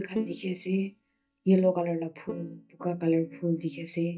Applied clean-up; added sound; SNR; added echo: neural mask model DeepFilterNet 3.